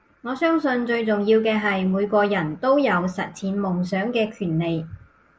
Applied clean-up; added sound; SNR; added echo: none; none; none; none.